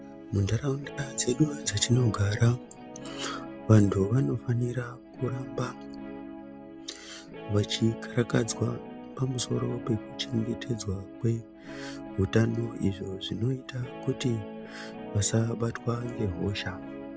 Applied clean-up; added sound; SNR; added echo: none; Guitar; 12 dB; none.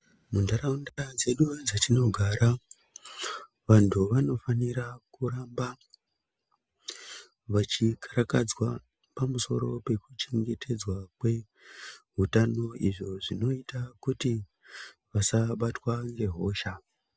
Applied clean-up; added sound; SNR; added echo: none; none; none; none.